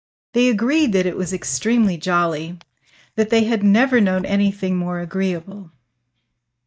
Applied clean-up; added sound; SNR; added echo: neural mask model DeepFilterNet 3.